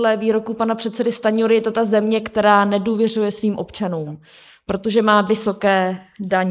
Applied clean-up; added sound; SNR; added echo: neural mask model Resemble Enhance denoiser.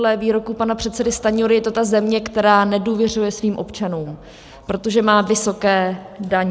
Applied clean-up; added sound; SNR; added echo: none; none; none; none.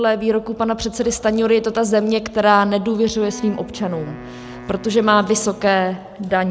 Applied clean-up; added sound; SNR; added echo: none; Wind instrument, woodwind instrument; 18 dB; none.